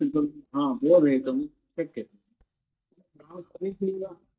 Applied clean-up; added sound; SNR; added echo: neural mask model DeepFilterNet 3.